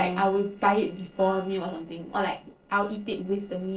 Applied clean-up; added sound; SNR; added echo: neural separator model SepFormer DNS4.